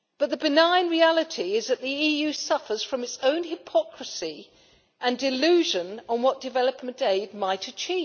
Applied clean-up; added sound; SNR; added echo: none; none; none; none.